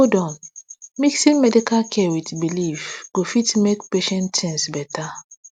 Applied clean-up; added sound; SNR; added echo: none; none; none; none.